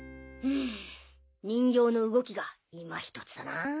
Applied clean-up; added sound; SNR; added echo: none; none; none; none.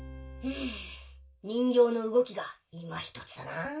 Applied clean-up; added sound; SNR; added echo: none; none; none; reverberation time 0.2 s.